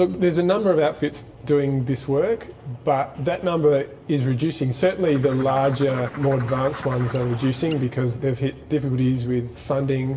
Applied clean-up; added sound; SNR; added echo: none; Bird; 15 dB; reverberation time 0.7 s.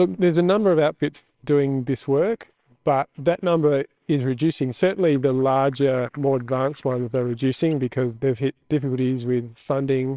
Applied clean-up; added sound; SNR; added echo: neural separator model SepFormer WHAMR!.